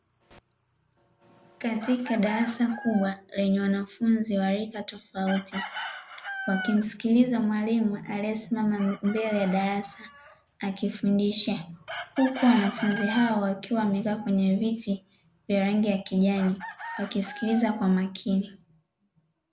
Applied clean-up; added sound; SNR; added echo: none; Chicken, rooster; 15 dB; none.